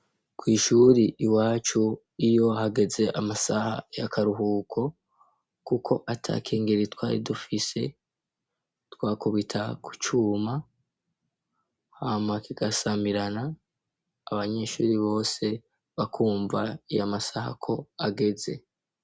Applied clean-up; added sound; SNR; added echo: none; none; none; none.